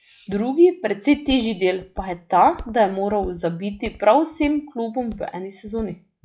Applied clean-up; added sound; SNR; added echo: classical method log-MMSE.